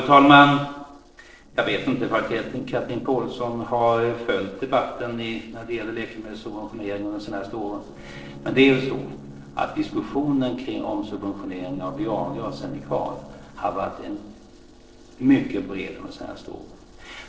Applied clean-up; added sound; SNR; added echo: neural separator model SepFormer DNS4.